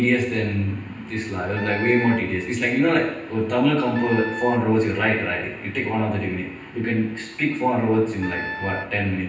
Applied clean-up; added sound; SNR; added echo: none; Wind instrument, woodwind instrument; 11 dB; reverberation time 0.9 s.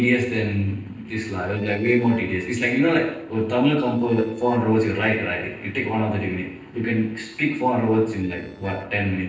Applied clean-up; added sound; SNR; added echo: neural separator model SepFormer DNS4.